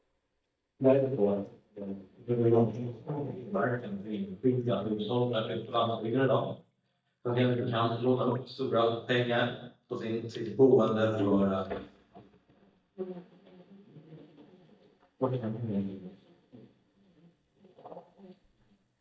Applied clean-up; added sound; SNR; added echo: neural mask model DeepFilterNet 3.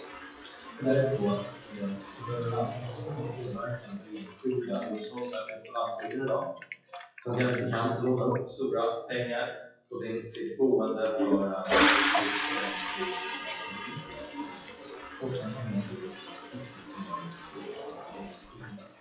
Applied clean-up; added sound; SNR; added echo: classical method WPE with log-MMSE.